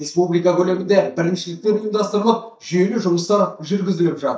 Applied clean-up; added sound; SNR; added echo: neural mask model DeepFilterNet 3.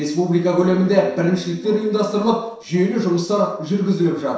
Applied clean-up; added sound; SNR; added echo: neural separator model SepFormer DNS4.